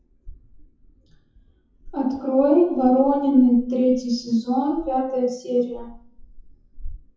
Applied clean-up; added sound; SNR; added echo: classical method WPE with log-MMSE.